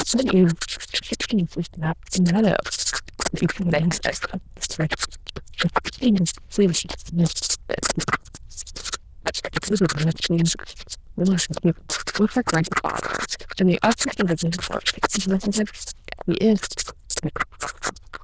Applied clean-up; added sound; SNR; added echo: neural diffusion model UNIVERSE++.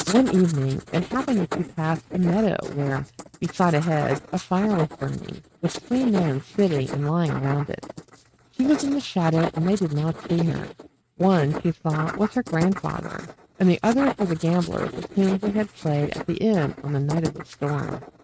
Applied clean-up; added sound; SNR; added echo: neural mask model RNNoise.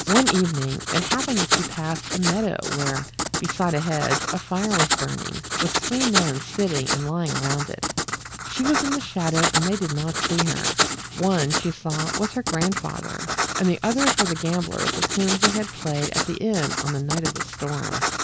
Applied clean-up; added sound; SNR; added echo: none; Writing; 1 dB; none.